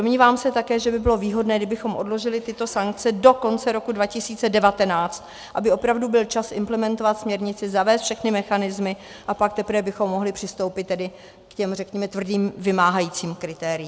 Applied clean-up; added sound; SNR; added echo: none; none; none; none.